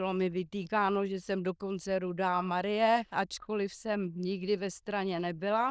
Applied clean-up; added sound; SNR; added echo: neural diffusion model UNIVERSE++.